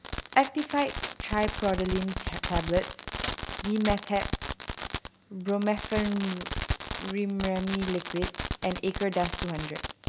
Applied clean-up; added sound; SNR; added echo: none; Fireworks; 5 dB; none.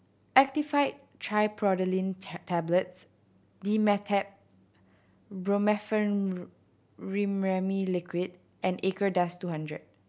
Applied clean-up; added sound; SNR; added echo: none; none; none; none.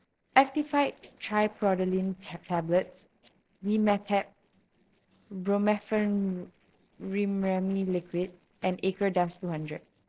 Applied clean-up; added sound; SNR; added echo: neural separator model SepFormer DNS4.